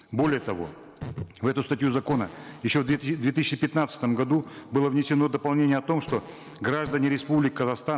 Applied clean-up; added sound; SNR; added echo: none; Fart; 17 dB; none.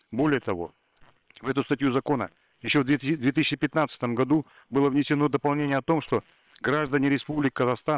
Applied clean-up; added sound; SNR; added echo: neural separator model SepFormer WHAM!.